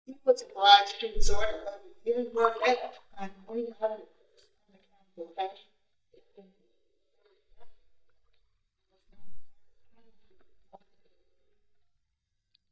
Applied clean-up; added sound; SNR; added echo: neural mask model DeepFilterNet 3.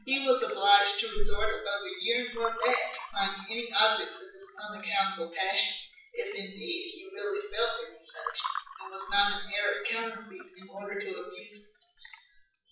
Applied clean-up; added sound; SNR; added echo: classical method WPE with log-MMSE.